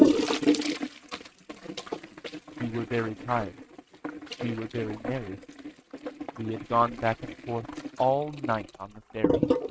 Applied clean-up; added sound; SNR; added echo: neural mask model RNNoise.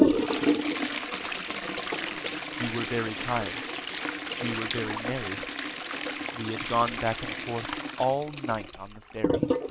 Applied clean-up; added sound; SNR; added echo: none; Toilet flush; -4 dB; none.